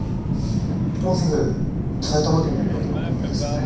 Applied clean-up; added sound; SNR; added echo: none; Subway, metro, underground; -3 dB; reverberation time 0.6 s.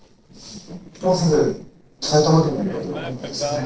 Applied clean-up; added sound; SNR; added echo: neural separator model SepFormer DNS4.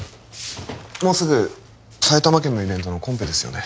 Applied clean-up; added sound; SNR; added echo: none; none; none; none.